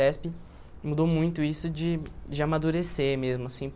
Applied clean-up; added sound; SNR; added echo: none; Gull, seagull / Fowl; 15 dB; none.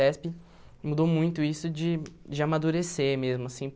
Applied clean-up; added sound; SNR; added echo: none; none; none; none.